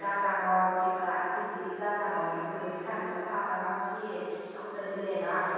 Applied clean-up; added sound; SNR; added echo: none; none; none; reverberation time 2.2 s.